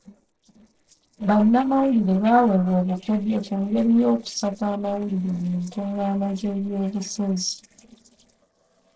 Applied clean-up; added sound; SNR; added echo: neural separator model SepFormer DNS4.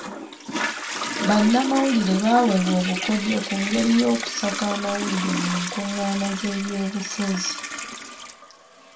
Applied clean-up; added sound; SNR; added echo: none; Toilet flush; 6 dB; reverberation time 0.3 s.